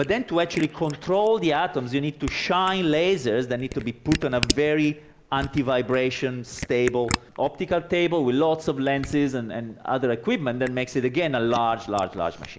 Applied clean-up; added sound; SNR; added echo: neural mask model Resemble Enhance denoiser.